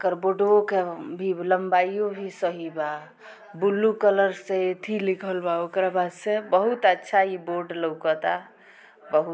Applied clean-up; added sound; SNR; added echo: none; none; none; none.